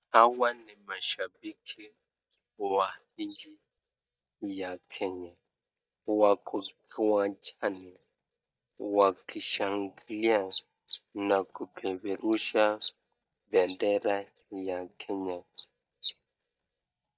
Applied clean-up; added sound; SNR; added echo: neural mask model DeepFilterNet 3.